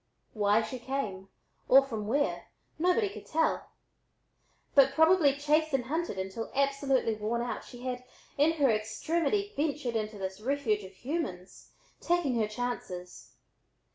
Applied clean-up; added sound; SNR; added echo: none; none; none; none.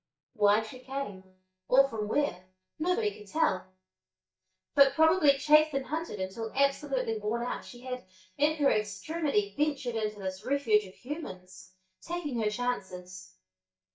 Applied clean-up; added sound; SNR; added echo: neural mask model DeepFilterNet 3.